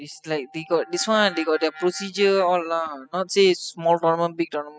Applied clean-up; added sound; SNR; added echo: classical method spectral subtraction.